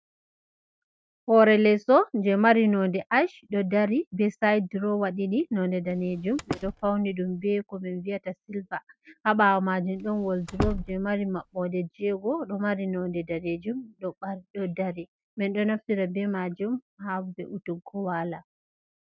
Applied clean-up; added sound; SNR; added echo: neural mask model RNNoise.